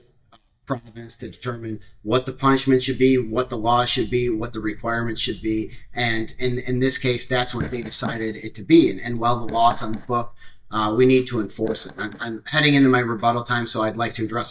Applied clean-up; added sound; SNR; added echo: neural mask model DeepFilterNet 3.